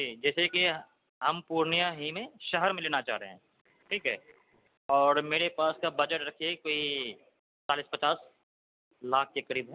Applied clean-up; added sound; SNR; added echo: none; none; none; none.